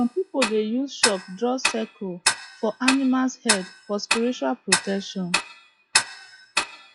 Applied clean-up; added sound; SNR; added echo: classical method log-MMSE.